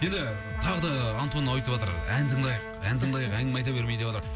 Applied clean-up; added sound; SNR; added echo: none; Bowed string instrument + Trumpet; 12 dB; none.